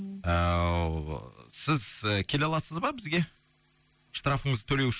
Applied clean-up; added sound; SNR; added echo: none; none; none; none.